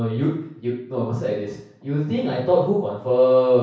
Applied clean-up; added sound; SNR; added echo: none; none; none; reverberation time 0.6 s.